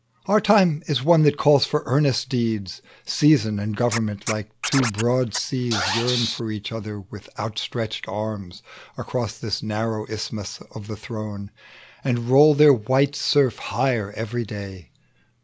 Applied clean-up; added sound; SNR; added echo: none; Scratching (performance technique); 7 dB; none.